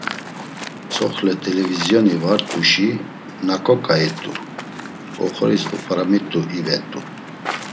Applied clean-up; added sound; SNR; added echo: none; Waves, surf; 11 dB; none.